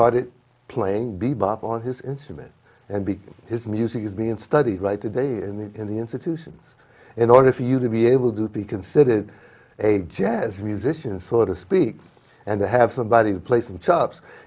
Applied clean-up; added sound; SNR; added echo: none; none; none; none.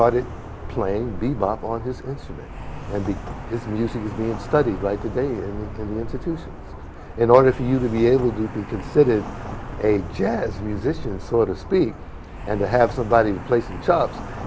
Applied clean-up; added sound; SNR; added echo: none; Traffic noise, roadway noise; 10 dB; none.